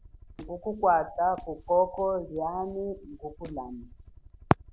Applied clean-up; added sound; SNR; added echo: none; Squeak + Aircraft; 19 dB; none.